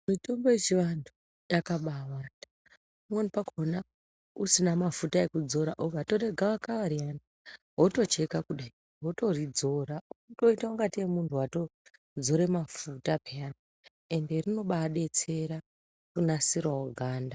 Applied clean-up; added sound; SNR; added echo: none; none; none; none.